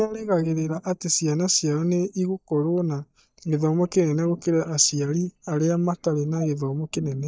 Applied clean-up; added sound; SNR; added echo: neural mask model DeepFilterNet 3.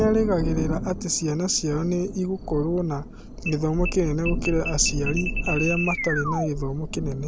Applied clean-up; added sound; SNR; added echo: none; Thunder + Alarm; 4 dB; none.